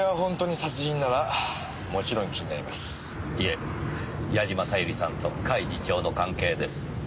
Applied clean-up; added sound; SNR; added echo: none; none; none; none.